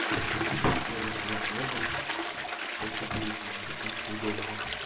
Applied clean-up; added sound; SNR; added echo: none; Toilet flush; -3 dB; reverberation time 0.3 s.